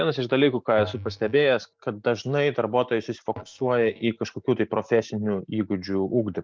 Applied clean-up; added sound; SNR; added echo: neural mask model DeepFilterNet 3.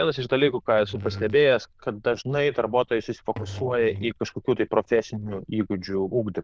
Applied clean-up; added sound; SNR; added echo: neural diffusion model UNIVERSE++.